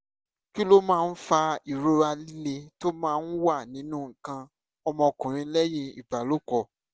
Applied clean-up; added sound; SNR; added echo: none; none; none; none.